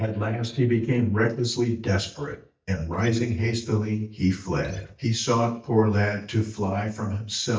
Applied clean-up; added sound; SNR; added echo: neural mask model DeepFilterNet 3.